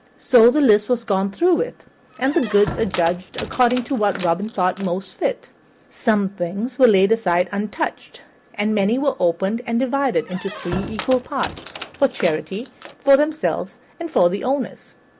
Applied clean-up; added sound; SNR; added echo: none; Squeak; 13 dB; none.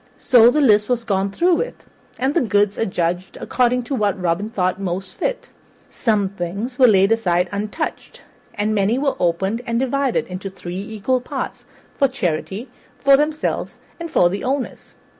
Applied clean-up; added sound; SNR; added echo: none; none; none; none.